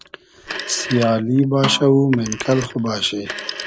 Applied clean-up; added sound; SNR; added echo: none; Telephone + Snare drum; 11 dB; none.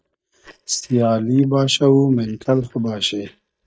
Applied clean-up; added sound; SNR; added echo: neural mask model DeepFilterNet 3.